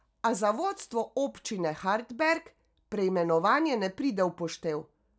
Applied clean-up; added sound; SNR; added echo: none; none; none; none.